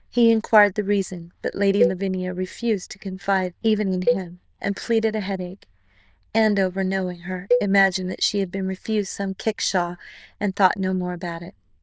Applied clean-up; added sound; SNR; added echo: neural diffusion model UNIVERSE++.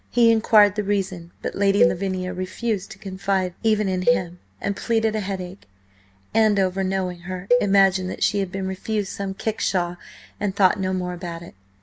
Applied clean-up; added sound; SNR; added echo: none; Cowbell; 5 dB; none.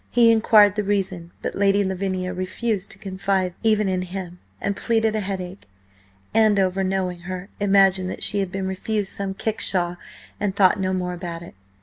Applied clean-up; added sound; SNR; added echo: none; none; none; none.